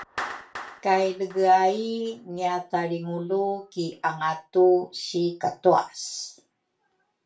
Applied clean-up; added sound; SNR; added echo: none; Clapping; 19 dB; reverberation time 0.3 s.